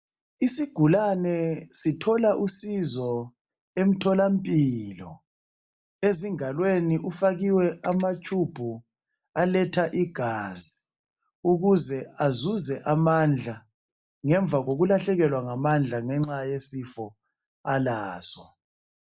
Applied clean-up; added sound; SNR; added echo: neural mask model Resemble Enhance denoiser.